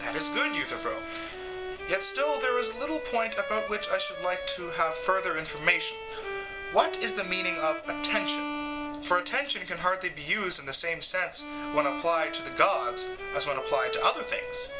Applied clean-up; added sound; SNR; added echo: none; Bowed string instrument; 6 dB; none.